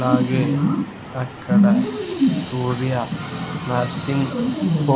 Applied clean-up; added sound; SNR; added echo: none; Hiss; 18 dB; none.